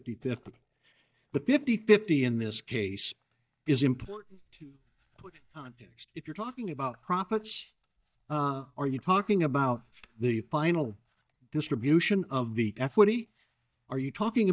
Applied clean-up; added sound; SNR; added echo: neural mask model DeepFilterNet 3.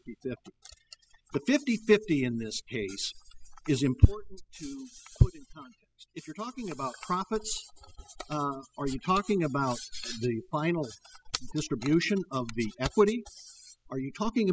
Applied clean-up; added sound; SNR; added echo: classical method spectral subtraction.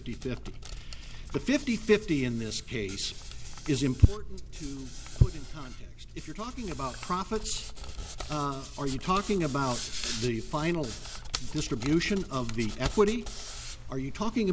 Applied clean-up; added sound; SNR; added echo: none; Hands; 7 dB; none.